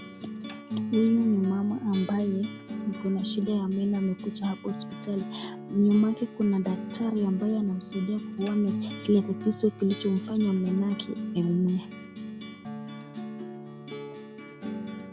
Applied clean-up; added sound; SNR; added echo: none; Acoustic guitar; 9 dB; none.